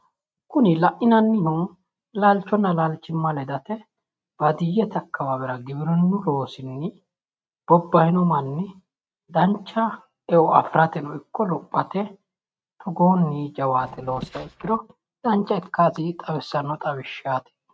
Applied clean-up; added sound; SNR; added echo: neural mask model RNNoise.